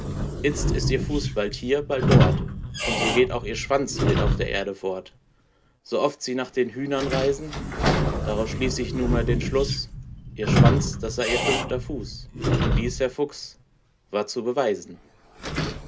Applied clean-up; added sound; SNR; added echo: none; Squeak / Sliding door; -2 dB; none.